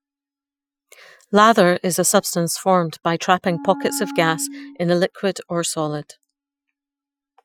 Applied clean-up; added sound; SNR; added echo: classical method Wiener filter.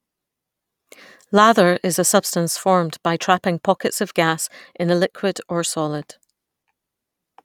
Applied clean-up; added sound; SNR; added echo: none; none; none; none.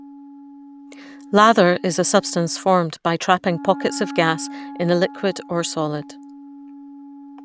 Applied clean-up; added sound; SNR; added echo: none; Wind instrument, woodwind instrument; 16 dB; none.